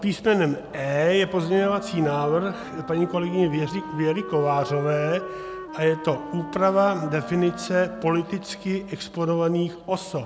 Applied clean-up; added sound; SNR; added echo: none; Wind instrument, woodwind instrument; 14 dB; none.